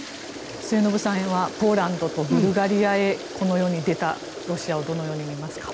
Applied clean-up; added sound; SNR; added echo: none; Toilet flush; 11 dB; none.